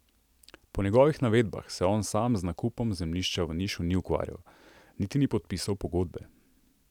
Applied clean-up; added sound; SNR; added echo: none; none; none; none.